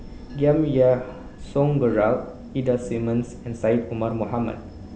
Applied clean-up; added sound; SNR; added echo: none; Bell / Train; 18 dB; none.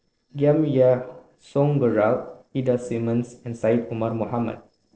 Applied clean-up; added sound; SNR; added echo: neural separator model SepFormer DNS4.